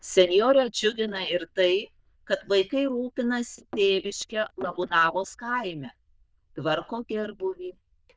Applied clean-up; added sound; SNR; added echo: neural diffusion model UNIVERSE++.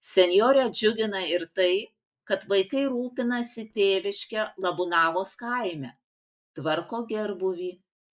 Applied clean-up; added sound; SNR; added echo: neural mask model Resemble Enhance denoiser.